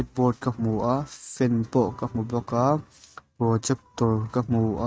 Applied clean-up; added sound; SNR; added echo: neural mask model RNNoise.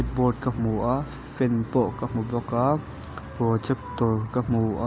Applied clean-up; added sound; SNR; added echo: none; Bowed string instrument; 17 dB; none.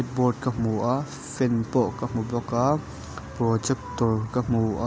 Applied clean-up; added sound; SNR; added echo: none; none; none; none.